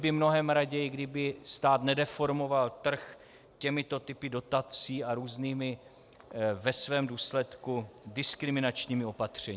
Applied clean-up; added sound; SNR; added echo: none; none; none; none.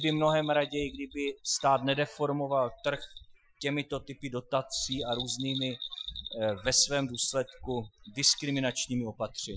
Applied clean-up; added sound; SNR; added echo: classical method Wiener filter.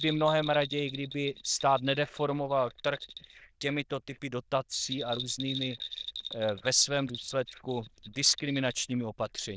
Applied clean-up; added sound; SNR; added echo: neural diffusion model UNIVERSE++.